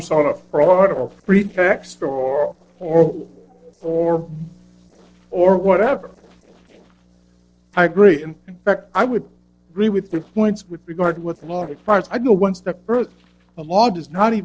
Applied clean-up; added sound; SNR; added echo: neural separator model SepFormer DNS4.